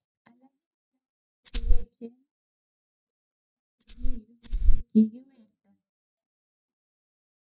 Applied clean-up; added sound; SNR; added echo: neural mask model DeepFilterNet 3.